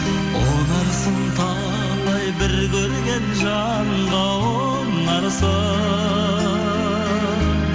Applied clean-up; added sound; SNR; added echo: none; none; none; none.